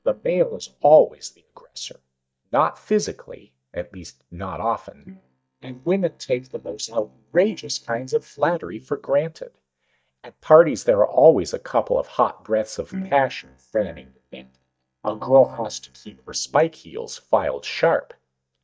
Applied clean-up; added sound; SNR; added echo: neural mask model DeepFilterNet 3.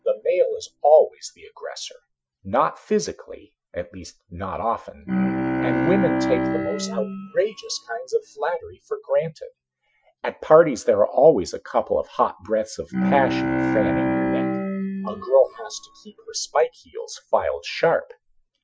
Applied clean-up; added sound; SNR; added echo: classical method Wiener filter.